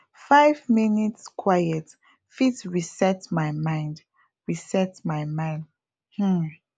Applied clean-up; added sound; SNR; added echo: none; none; none; none.